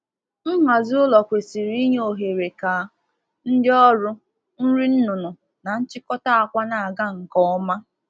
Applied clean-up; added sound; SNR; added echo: none; none; none; none.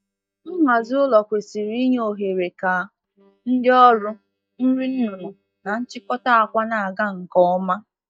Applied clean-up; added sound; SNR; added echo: neural mask model DeepFilterNet 3.